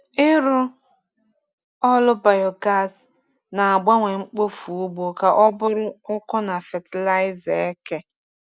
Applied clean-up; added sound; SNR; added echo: none; none; none; none.